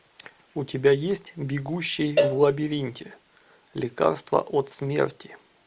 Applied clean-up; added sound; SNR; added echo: none; Cowbell; 4 dB; none.